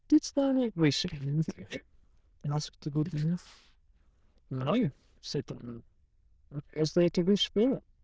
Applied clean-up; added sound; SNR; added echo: neural diffusion model UNIVERSE++.